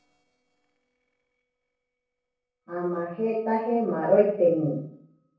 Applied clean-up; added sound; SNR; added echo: neural separator model SepFormer DNS4.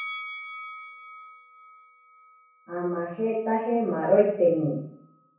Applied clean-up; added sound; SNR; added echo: none; Bell; 16 dB; reverberation time 0.6 s.